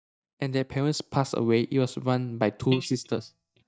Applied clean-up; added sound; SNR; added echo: neural mask model DeepFilterNet 3.